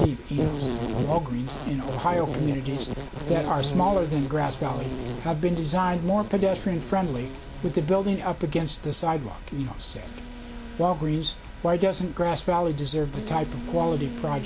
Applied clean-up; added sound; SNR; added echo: none; Insect; 8 dB; none.